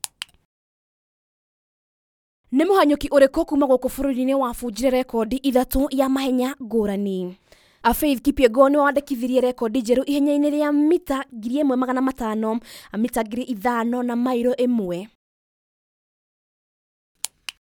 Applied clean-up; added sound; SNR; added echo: none; none; none; none.